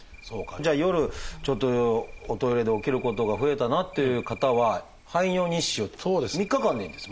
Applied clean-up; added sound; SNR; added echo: none; Cricket; 17 dB; none.